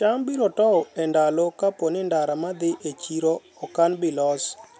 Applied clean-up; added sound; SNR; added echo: none; none; none; none.